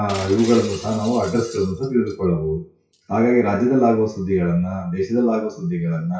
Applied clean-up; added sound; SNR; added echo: classical method WPE with log-MMSE.